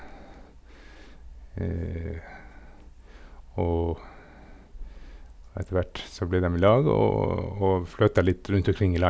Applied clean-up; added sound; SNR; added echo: none; none; none; none.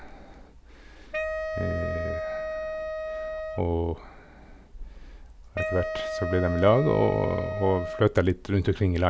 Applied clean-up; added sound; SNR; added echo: none; Wind instrument, woodwind instrument; 6 dB; none.